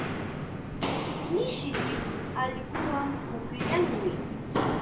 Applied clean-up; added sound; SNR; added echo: none; Walk, footsteps; -3 dB; reverberation time 0.3 s.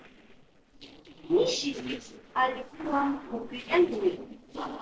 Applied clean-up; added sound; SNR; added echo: neural separator model SepFormer DNS4.